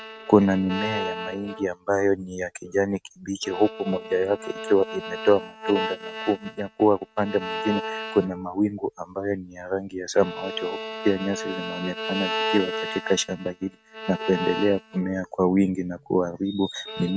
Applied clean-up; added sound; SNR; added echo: neural mask model RNNoise.